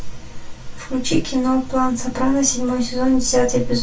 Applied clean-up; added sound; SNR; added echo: none; none; none; reverberation time 0.2 s.